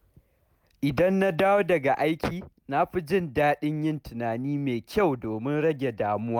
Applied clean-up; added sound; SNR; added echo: none; none; none; none.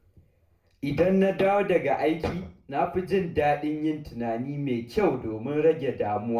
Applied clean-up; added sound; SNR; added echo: none; none; none; reverberation time 0.4 s.